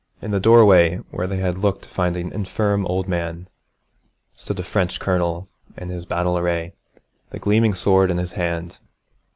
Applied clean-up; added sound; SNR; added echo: none; none; none; none.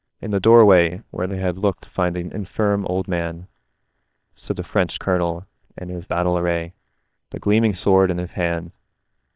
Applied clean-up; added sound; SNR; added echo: neural separator model SepFormer WHAM!.